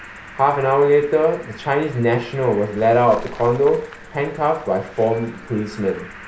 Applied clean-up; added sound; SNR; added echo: none; Cricket; 19 dB; none.